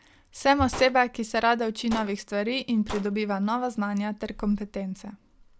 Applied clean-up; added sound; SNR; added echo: none; Gunshot, gunfire; 15 dB; none.